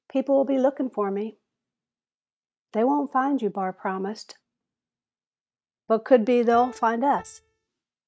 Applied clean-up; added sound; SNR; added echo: neural mask model RNNoise.